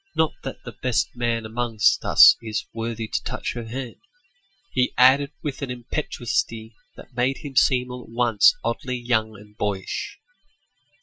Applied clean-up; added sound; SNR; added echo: classical method Wiener filter.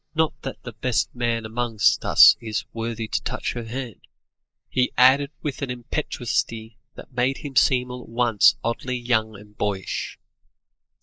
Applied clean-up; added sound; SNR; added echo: neural mask model Resemble Enhance denoiser.